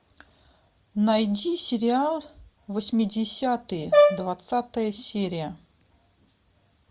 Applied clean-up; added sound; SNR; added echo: none; Brass instrument; -5 dB; none.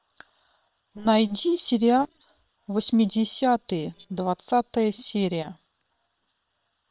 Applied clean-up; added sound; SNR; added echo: neural separator model SepFormer WHAM!.